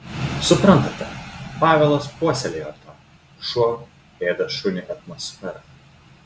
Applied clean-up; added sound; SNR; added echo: none; none; none; none.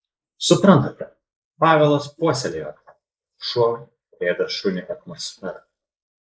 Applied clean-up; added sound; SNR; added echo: neural mask model Resemble Enhance denoiser.